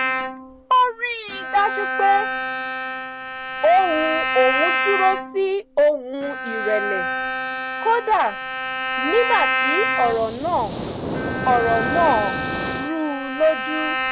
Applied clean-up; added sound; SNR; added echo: none; Bowed string instrument + Hiss; 3 dB; none.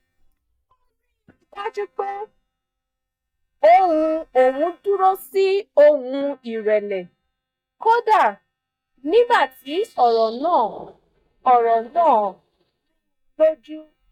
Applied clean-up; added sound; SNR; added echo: neural mask model DeepFilterNet 3.